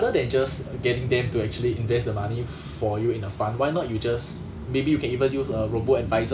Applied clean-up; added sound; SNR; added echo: none; none; none; none.